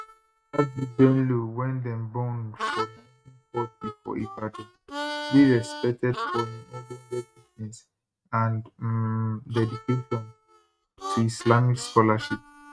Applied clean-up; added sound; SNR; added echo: neural mask model RNNoise.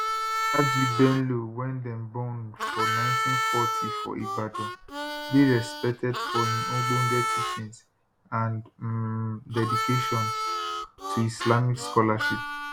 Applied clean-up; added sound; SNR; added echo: none; Harmonica; 2 dB; none.